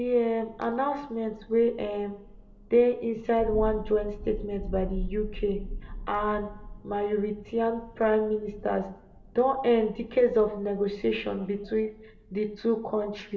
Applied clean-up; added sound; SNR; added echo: none; Thunder; 13 dB; reverberation time 0.6 s.